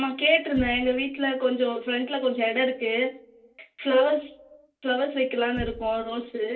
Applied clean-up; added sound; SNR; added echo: none; Knock; 20 dB; reverberation time 0.3 s.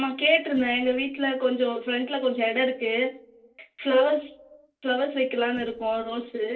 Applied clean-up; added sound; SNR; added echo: neural separator model SepFormer DNS4.